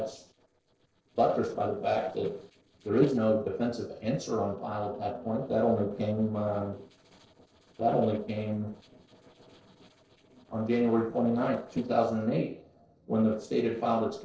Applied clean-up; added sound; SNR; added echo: neural separator model SepFormer DNS4.